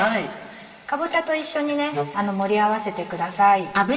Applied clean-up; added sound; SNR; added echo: none; Wind instrument, woodwind instrument; 8 dB; reverberation time 2.0 s.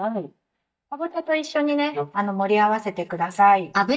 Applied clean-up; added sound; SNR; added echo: neural mask model DeepFilterNet 3.